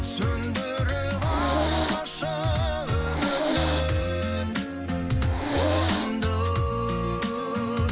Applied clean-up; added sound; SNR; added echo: none; Hiss; 3 dB; none.